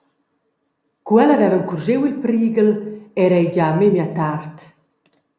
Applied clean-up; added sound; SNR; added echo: none; none; none; none.